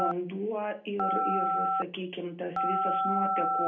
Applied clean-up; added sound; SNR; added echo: none; Telephone; -4 dB; reverberation time 0.3 s.